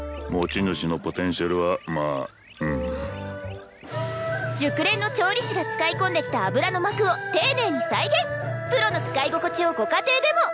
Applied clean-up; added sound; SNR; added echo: none; none; none; none.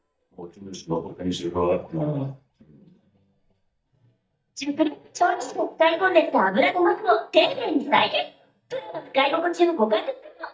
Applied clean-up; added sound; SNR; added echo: neural mask model DeepFilterNet 3.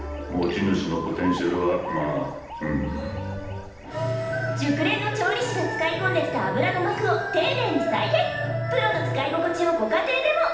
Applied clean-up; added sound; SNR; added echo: none; Alarm; 17 dB; reverberation time 0.8 s.